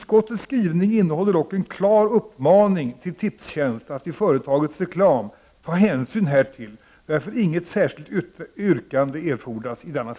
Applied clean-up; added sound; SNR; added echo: none; none; none; none.